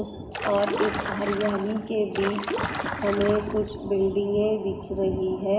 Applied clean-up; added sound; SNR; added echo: none; Stream; 6 dB; reverberation time 2.6 s.